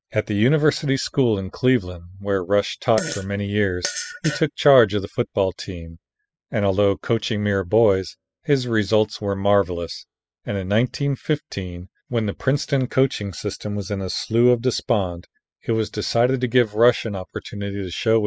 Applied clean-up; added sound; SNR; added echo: classical method spectral subtraction.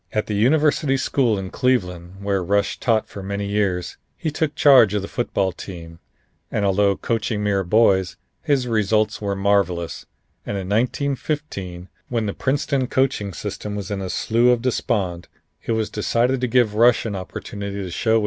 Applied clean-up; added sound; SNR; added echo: none; none; none; none.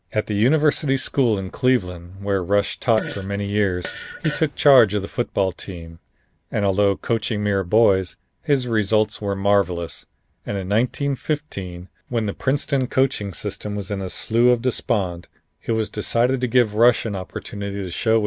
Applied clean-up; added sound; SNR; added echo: none; Fart; 10 dB; none.